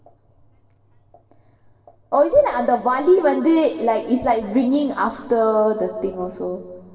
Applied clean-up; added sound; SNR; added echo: none; none; none; reverberation time 2.0 s.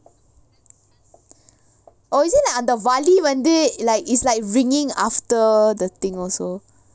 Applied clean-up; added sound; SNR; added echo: none; none; none; none.